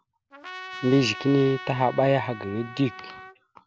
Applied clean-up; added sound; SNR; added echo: none; Trumpet; 15 dB; none.